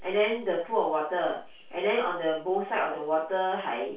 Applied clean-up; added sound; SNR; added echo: none; none; none; reverberation time 0.3 s.